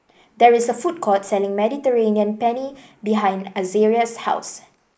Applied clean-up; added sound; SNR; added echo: neural mask model Resemble Enhance denoiser.